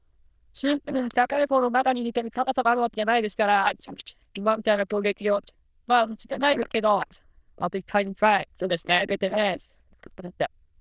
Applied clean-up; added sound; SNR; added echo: neural diffusion model UNIVERSE++.